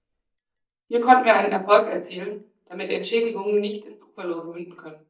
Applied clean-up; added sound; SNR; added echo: neural mask model DeepFilterNet 3.